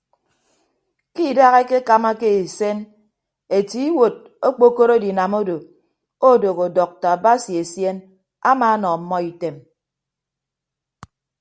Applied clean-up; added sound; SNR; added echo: none; none; none; none.